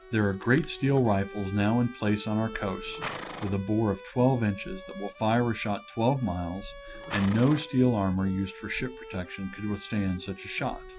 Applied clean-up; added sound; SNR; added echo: none; Bowed string instrument + Livestock, farm animals, working animals; 15 dB; none.